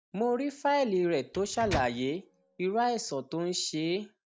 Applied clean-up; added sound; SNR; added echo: none; Microwave oven; 11 dB; none.